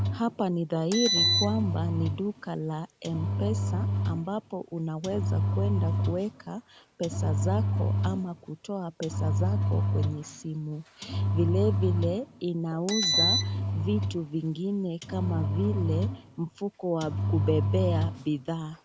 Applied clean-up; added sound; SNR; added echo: none; Engine; -2 dB; none.